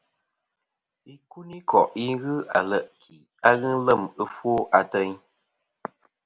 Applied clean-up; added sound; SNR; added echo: none; none; none; none.